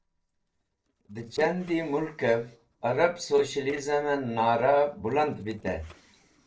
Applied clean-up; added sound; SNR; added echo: neural separator model SepFormer DNS4.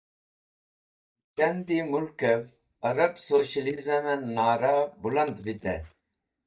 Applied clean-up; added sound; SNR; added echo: neural mask model DeepFilterNet 3.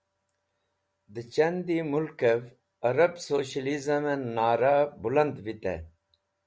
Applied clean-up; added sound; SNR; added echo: none; none; none; none.